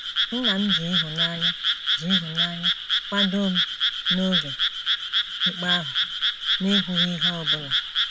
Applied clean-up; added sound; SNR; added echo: none; Frog; -4 dB; none.